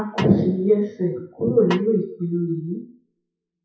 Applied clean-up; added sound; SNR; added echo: classical method WPE with log-MMSE.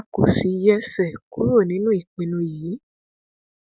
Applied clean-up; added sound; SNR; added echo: none; none; none; none.